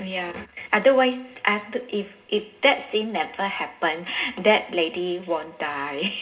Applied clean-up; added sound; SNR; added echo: none; none; none; reverberation time 0.2 s.